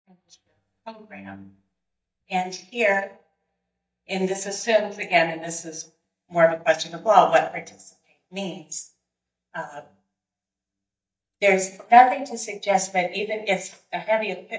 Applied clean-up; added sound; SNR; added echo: neural mask model DeepFilterNet 3.